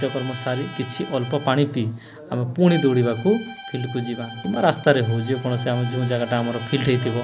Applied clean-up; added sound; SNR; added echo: none; Trumpet + Bowed string instrument; 15 dB; none.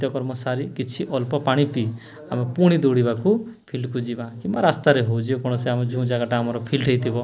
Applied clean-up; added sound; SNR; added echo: none; none; none; none.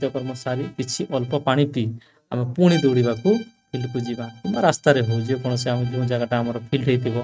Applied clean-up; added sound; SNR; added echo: neural mask model RNNoise.